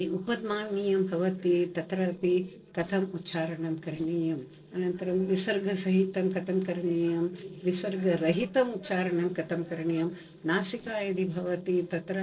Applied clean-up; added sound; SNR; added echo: neural separator model SepFormer DNS4.